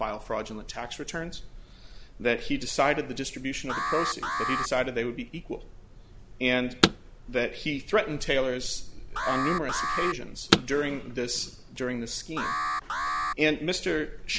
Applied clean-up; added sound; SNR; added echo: none; Alarm + Car; 1 dB; none.